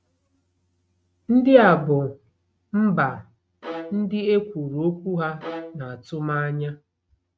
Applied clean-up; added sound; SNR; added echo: neural mask model RNNoise.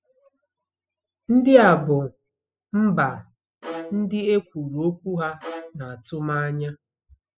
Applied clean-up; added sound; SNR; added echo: classical method spectral subtraction.